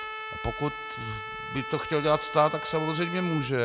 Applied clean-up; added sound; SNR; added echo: none; Trumpet; 8 dB; none.